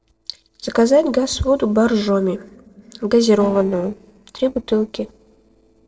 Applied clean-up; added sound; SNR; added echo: neural separator model SepFormer DNS4.